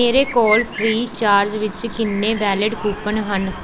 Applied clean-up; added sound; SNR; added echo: none; Bird; 11 dB; none.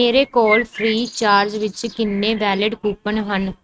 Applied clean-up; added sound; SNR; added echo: neural mask model RNNoise.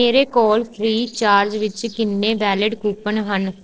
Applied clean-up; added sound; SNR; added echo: neural separator model SepFormer DNS4.